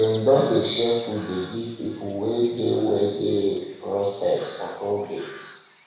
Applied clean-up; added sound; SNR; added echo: none; Chirp, tweet; 18 dB; reverberation time 1.1 s.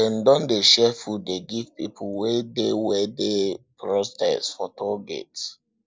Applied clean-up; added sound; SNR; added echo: none; none; none; none.